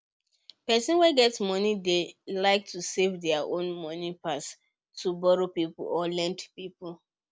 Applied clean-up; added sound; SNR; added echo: none; none; none; none.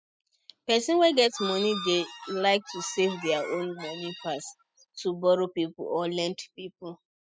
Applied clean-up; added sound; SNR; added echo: classical method spectral subtraction.